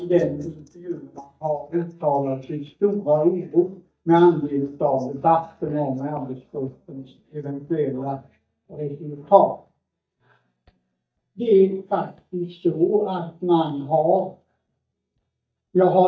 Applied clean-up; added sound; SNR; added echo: neural mask model DeepFilterNet 3.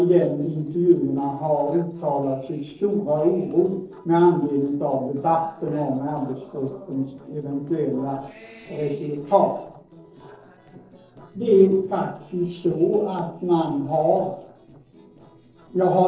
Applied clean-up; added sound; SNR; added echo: neural separator model SepFormer DNS4.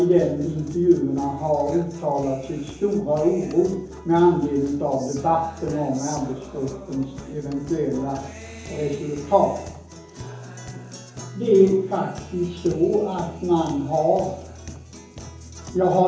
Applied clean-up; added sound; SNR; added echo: none; Guitar; 16 dB; reverberation time 0.7 s.